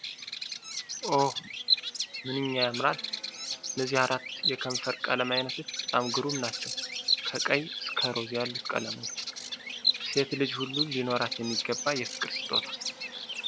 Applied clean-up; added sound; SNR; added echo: none; Bird vocalization, bird call, bird song; 2 dB; none.